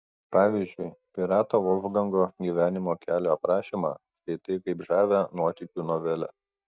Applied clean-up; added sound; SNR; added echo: neural mask model DeepFilterNet 3.